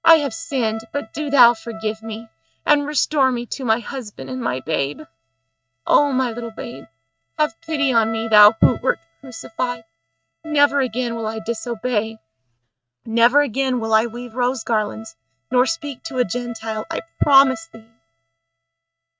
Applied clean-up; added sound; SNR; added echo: neural mask model RNNoise.